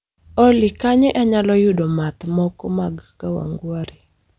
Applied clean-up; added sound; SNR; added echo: none; none; none; none.